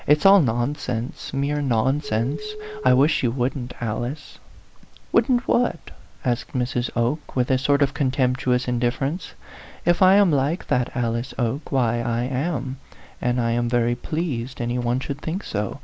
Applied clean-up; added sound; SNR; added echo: none; Telephone; 12 dB; none.